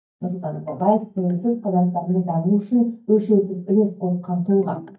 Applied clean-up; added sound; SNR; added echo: neural mask model DeepFilterNet 3.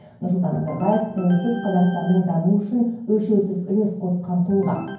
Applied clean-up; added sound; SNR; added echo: none; Organ; 15 dB; reverberation time 0.9 s.